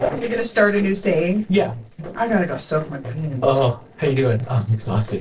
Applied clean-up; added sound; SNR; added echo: neural separator model SepFormer DNS4.